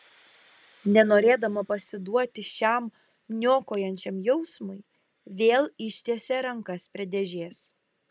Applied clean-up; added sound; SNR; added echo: none; none; none; none.